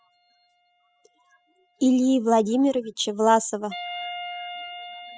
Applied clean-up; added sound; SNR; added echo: classical method spectral subtraction.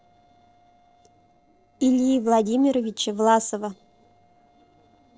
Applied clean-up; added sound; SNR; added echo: neural separator model SepFormer DNS4.